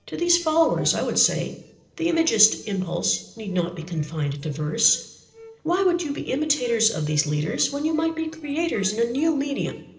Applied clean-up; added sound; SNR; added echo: neural separator model SepFormer DNS4.